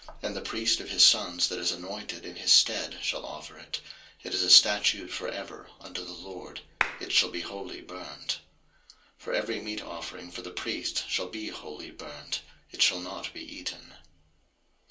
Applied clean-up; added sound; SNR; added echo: none; Clapping; 5 dB; reverberation time 0.3 s.